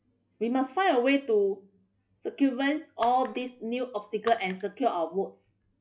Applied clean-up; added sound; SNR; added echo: classical method log-MMSE.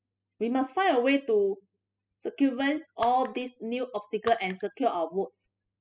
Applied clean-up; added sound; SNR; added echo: classical method spectral subtraction.